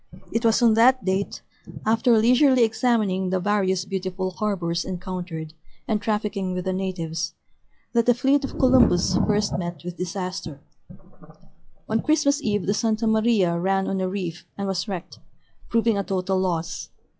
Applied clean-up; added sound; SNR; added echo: classical method log-MMSE.